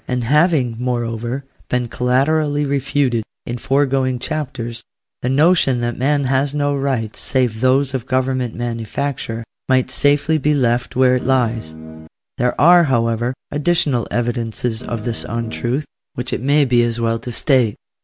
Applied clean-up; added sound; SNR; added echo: none; Guitar; 13 dB; none.